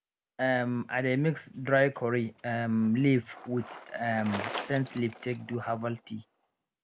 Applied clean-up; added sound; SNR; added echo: none; Bicycle; 15 dB; none.